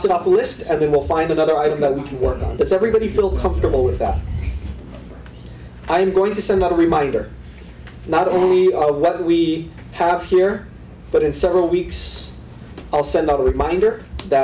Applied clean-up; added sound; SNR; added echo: none; none; none; none.